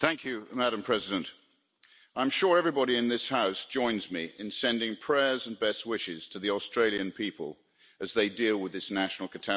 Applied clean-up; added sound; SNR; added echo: none; none; none; none.